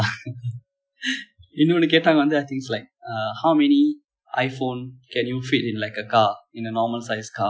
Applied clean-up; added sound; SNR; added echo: classical method Wiener filter.